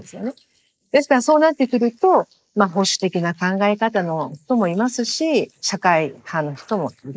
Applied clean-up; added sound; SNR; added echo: neural mask model Resemble Enhance denoiser.